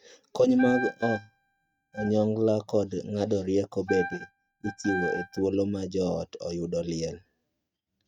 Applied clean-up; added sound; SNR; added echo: neural mask model RNNoise.